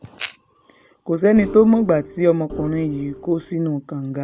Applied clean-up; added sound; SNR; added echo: none; Organ; 15 dB; none.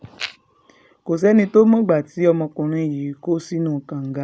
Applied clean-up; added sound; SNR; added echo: none; none; none; none.